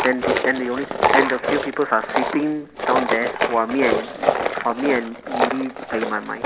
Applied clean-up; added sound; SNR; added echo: none; Tools; 0 dB; none.